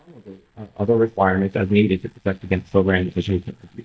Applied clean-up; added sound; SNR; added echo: neural mask model DeepFilterNet 3.